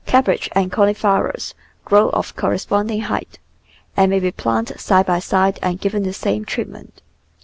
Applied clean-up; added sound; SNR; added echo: none; none; none; none.